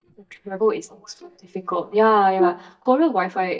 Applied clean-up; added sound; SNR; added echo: neural mask model DeepFilterNet 3.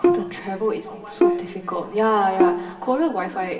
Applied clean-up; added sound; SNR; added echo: none; Bowed string instrument; 0 dB; reverberation time 2.2 s.